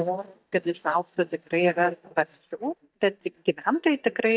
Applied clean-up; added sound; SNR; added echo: neural mask model DeepFilterNet 3.